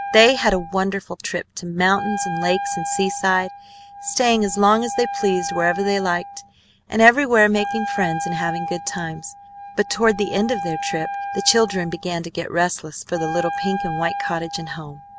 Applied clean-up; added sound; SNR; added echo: none; Wind instrument, woodwind instrument; 8 dB; none.